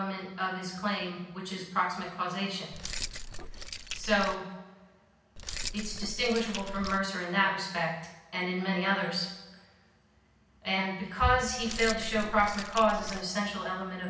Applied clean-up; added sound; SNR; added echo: none; Keys jangling; 7 dB; reverberation time 0.9 s.